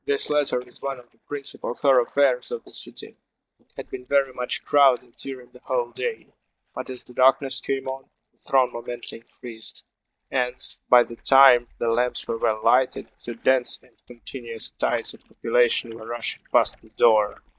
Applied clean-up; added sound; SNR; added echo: neural mask model DeepFilterNet 3.